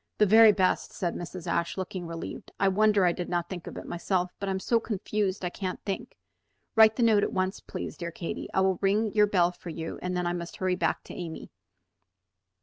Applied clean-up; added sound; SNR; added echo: none; none; none; none.